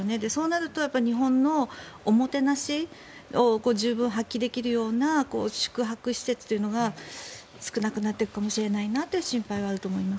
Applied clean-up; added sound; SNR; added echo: none; none; none; none.